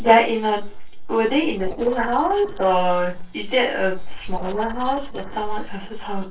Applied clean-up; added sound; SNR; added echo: neural separator model SepFormer DNS4.